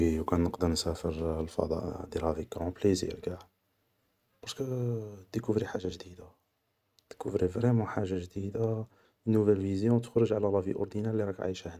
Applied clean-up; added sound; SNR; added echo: none; none; none; none.